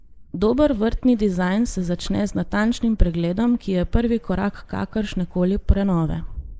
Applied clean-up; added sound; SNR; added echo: neural mask model Resemble Enhance denoiser.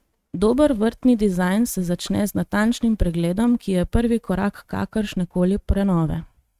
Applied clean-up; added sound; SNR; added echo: neural mask model RNNoise.